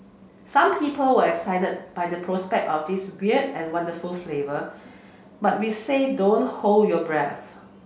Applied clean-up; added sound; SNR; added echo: none; none; none; none.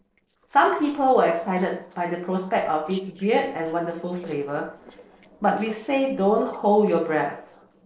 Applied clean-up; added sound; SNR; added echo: neural separator model SepFormer DNS4.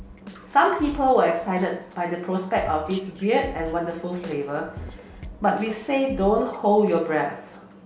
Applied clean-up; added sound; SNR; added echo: none; Drum kit; 17 dB; reverberation time 0.6 s.